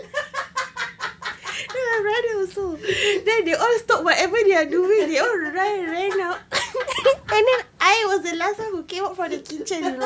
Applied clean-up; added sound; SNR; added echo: none; none; none; none.